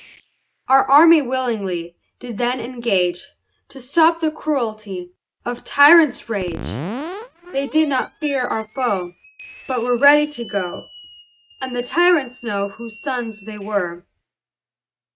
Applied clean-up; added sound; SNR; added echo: neural mask model RNNoise.